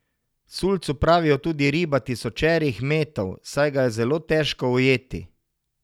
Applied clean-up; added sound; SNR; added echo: none; none; none; none.